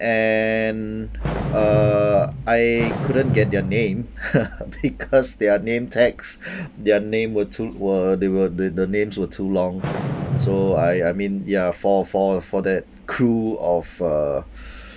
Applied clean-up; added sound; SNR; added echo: none; Fireworks; 4 dB; none.